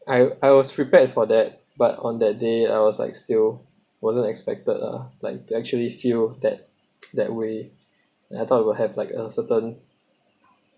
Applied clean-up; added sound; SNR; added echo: none; none; none; none.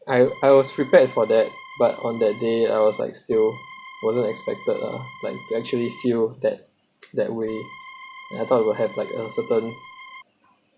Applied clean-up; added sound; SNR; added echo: none; Organ; 18 dB; none.